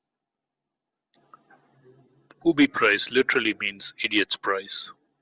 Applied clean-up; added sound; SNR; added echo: none; none; none; none.